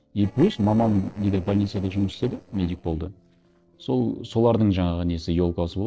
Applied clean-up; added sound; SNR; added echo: neural separator model SepFormer DNS4.